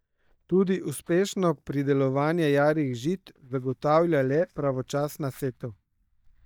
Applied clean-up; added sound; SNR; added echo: neural mask model DeepFilterNet 3.